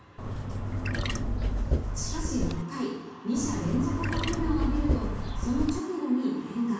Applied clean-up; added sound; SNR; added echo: none; Trickle, dribble / Chirp, tweet; -2 dB; reverberation time 1.2 s.